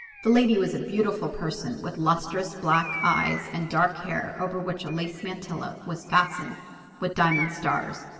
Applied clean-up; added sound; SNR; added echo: none; Bird; 13 dB; reverberation time 2.6 s.